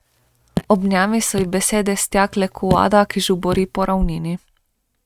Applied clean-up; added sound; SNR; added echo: neural mask model RNNoise.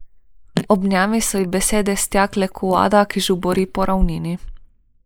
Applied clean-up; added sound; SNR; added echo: neural mask model Resemble Enhance denoiser.